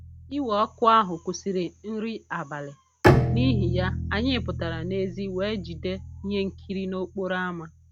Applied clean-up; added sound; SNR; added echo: none; Bowed string instrument; 1 dB; none.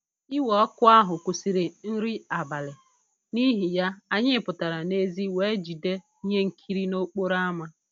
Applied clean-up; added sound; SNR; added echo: none; none; none; none.